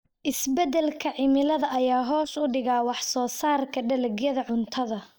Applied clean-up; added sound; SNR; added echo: neural mask model DeepFilterNet 3.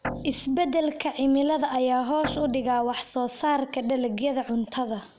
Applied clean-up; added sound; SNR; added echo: none; Guitar; 11 dB; none.